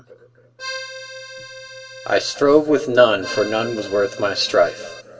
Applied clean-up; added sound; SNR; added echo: none; Accordion; 14 dB; reverberation time 2.4 s.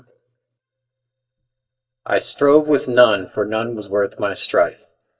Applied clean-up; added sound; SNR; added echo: neural mask model DeepFilterNet 3.